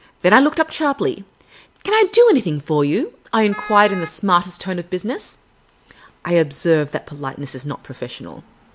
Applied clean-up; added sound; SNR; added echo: none; Wind instrument, woodwind instrument; 15 dB; none.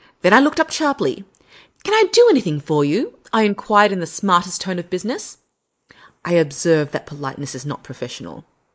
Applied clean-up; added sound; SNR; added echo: neural mask model Resemble Enhance denoiser.